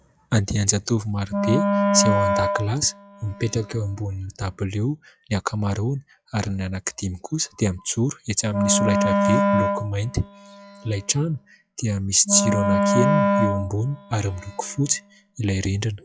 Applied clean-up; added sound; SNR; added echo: classical method log-MMSE.